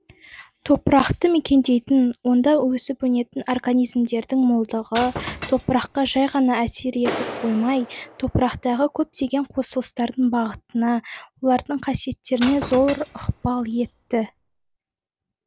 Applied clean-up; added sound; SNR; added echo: none; Clapping + Shatter / Crushing; 13 dB; none.